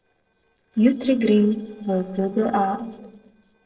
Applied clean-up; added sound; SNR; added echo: neural separator model SepFormer DNS4.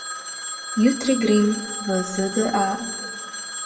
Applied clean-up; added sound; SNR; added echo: none; Telephone; 8 dB; reverberation time 1.5 s.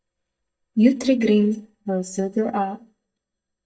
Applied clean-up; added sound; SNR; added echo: neural mask model DeepFilterNet 3.